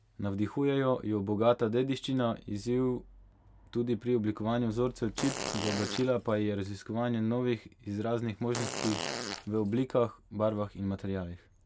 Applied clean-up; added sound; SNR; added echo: none; Fart; 7 dB; none.